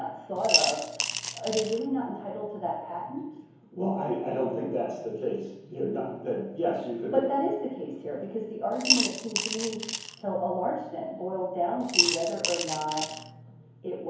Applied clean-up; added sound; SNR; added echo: none; Coin (dropping) / Glass; -1 dB; reverberation time 1.0 s.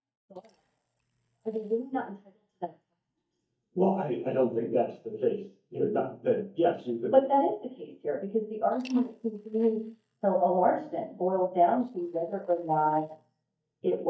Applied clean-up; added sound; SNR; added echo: neural mask model DeepFilterNet 3.